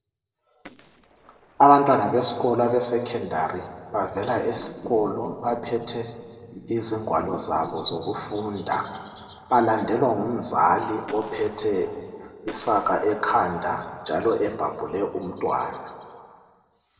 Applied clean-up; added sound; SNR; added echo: neural separator model SepFormer DNS4.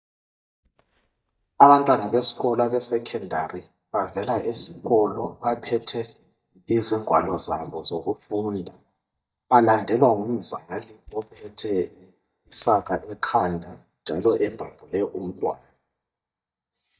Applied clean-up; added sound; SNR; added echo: neural mask model DeepFilterNet 3.